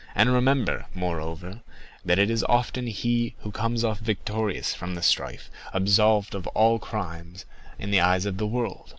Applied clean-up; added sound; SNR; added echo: none; none; none; none.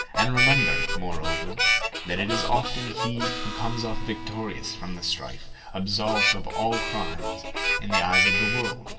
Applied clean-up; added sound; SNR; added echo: none; Harmonica; -1 dB; reverberation time 1.8 s.